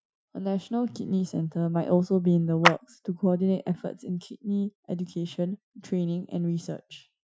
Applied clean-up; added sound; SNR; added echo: classical method Wiener filter.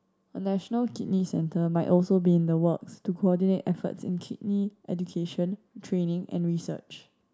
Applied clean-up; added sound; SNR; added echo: none; none; none; none.